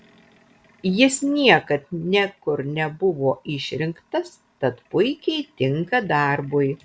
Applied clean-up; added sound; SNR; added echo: none; none; none; none.